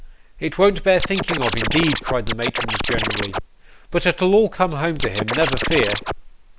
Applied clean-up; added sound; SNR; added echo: none; Scratching (performance technique); 1 dB; none.